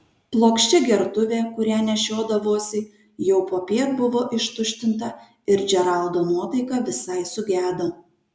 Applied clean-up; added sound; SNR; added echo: none; none; none; none.